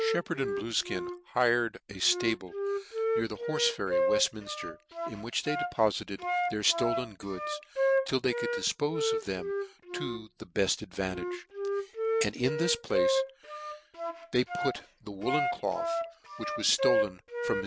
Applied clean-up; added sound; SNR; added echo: none; Wind instrument, woodwind instrument; 0 dB; none.